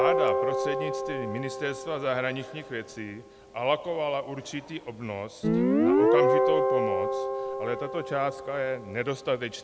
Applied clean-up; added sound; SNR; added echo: none; Guitar; -4 dB; none.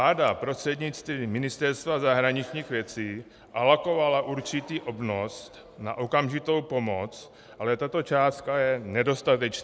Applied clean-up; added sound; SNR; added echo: none; none; none; none.